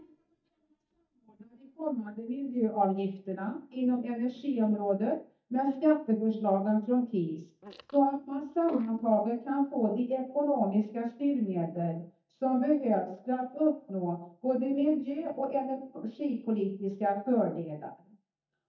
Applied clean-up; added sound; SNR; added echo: neural mask model DeepFilterNet 3.